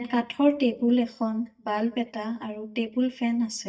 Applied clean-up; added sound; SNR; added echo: neural mask model DeepFilterNet 3.